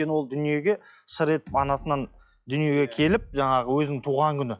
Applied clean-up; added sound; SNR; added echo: classical method log-MMSE.